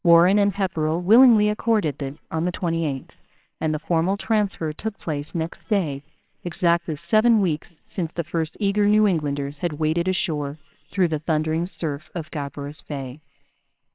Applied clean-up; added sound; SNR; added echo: neural separator model SepFormer WHAMR!.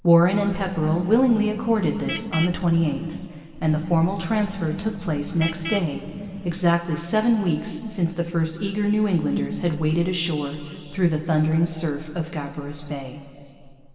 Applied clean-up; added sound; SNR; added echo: none; Vehicle horn, car horn, honking; 11 dB; reverberation time 2.4 s.